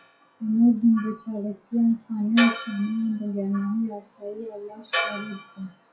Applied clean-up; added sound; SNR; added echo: classical method WPE with log-MMSE.